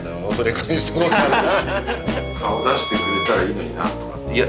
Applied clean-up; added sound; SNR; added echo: none; Bowed string instrument; 11 dB; none.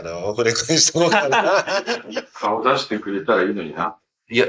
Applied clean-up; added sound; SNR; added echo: neural mask model Resemble Enhance denoiser.